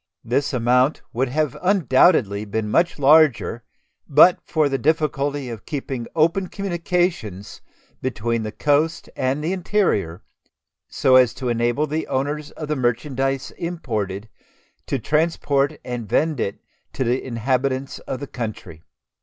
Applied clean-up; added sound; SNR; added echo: none; none; none; none.